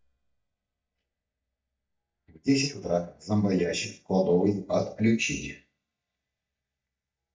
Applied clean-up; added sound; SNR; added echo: neural mask model DeepFilterNet 3.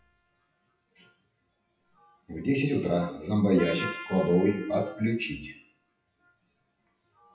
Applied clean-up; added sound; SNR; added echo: classical method WPE with log-MMSE.